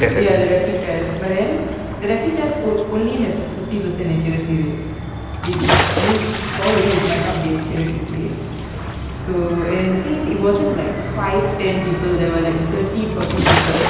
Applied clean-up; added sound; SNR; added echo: none; Bathtub (filling or washing) / Splash, splatter; 7 dB; none.